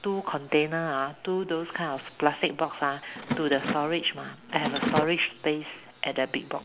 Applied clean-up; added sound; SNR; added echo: none; Mechanisms; 6 dB; none.